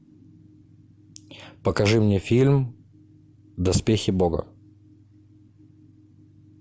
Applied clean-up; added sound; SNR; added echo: none; none; none; none.